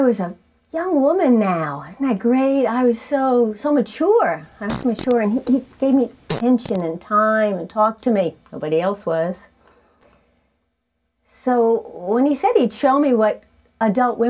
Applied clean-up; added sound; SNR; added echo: none; Fart; 14 dB; reverberation time 0.2 s.